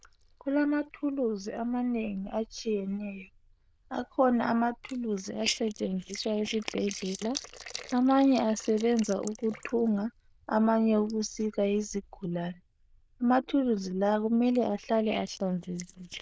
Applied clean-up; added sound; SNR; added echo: neural diffusion model UNIVERSE++.